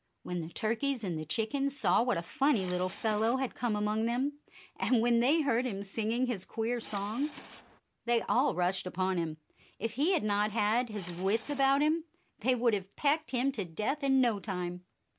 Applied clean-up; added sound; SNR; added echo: none; Subway, metro, underground / Engine; 18 dB; none.